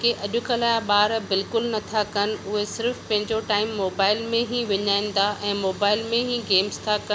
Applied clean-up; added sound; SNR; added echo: none; none; none; none.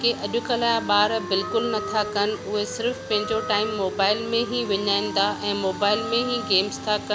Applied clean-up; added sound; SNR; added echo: none; Wind instrument, woodwind instrument + Wind instrument, woodwind instrument; 10 dB; none.